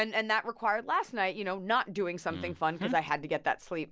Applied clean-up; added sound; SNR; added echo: none; none; none; none.